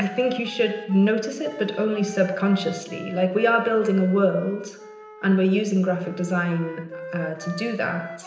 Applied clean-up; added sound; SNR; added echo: none; Wind instrument, woodwind instrument; 17 dB; reverberation time 0.9 s.